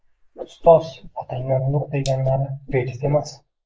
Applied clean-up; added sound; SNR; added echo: neural mask model Resemble Enhance denoiser.